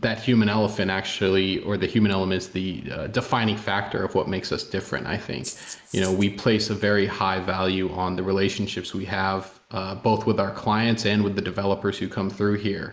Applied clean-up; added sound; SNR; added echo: neural mask model Resemble Enhance denoiser.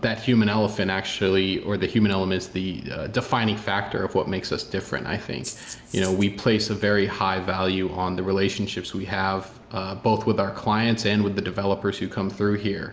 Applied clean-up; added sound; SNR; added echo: none; Rattle (instrument); 15 dB; none.